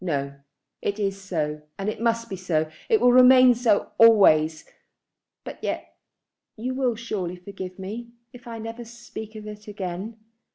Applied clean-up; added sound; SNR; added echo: none; none; none; none.